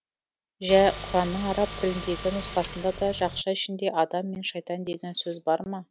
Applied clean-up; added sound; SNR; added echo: none; Car; 10 dB; none.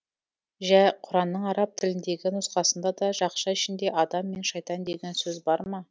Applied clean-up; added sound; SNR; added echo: none; none; none; none.